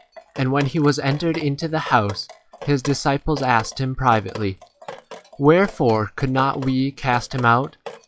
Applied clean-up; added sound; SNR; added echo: classical method log-MMSE.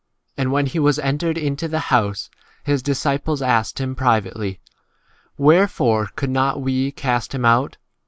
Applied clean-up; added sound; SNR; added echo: none; none; none; none.